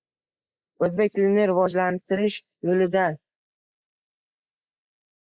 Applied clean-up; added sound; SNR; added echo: neural mask model Resemble Enhance denoiser.